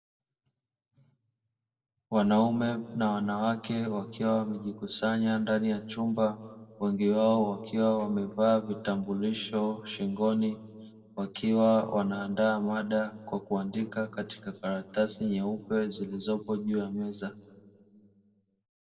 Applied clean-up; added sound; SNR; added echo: neural separator model SepFormer DNS4.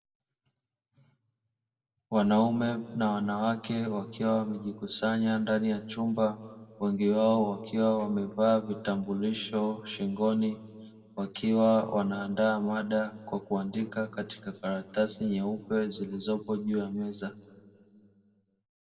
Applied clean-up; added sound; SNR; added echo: none; Bird vocalization, bird call, bird song; 15 dB; reverberation time 1.2 s.